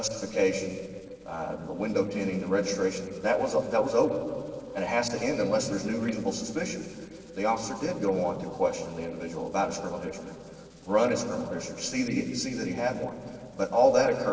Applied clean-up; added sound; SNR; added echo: neural separator model SepFormer DNS4.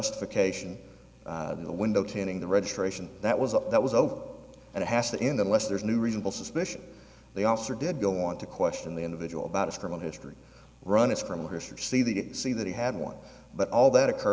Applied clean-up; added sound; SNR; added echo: none; none; none; none.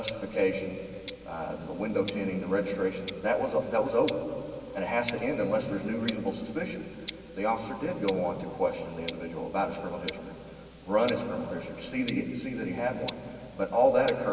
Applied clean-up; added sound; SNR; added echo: none; Tick-tock; 4 dB; reverberation time 2.6 s.